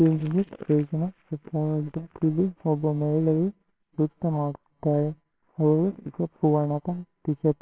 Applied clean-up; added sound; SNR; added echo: neural separator model SepFormer WHAMR!.